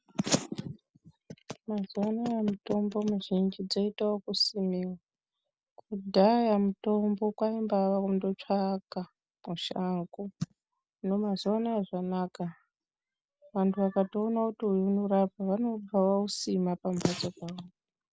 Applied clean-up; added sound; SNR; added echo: none; none; none; none.